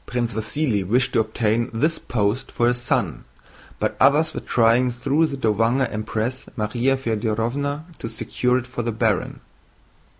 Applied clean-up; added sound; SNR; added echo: none; none; none; none.